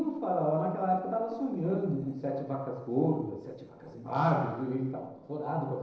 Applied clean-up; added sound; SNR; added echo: neural separator model SepFormer DNS4.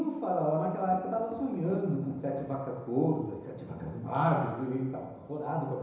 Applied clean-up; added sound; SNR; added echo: none; Thunder; 19 dB; reverberation time 1.0 s.